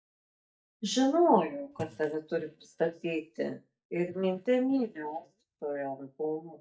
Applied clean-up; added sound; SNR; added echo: neural mask model DeepFilterNet 3.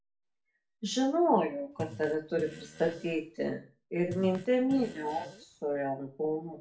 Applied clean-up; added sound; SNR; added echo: none; Fart; 16 dB; reverberation time 0.3 s.